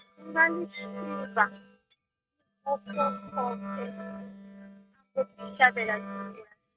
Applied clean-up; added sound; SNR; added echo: neural mask model RNNoise.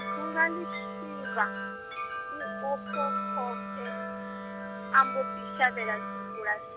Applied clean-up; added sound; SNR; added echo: none; Wind chime + Wind instrument, woodwind instrument; 3 dB; none.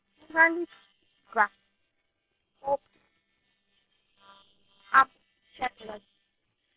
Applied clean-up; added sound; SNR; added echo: neural separator model SepFormer WHAM!.